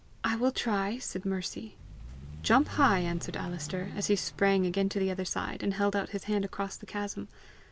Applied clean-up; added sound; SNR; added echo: none; Vehicle; 12 dB; none.